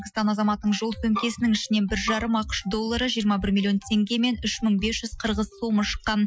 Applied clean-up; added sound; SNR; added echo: classical method Wiener filter.